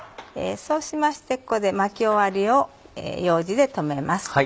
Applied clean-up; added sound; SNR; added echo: none; none; none; none.